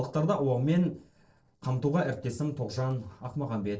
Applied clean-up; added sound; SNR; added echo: neural separator model SepFormer DNS4.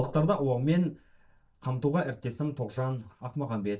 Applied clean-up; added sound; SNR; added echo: neural mask model DeepFilterNet 3.